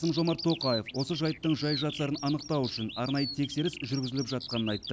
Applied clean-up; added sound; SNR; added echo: none; Bird vocalization, bird call, bird song; 10 dB; none.